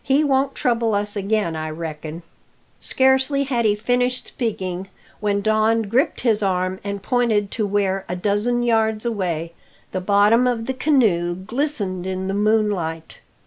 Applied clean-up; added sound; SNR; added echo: none; none; none; none.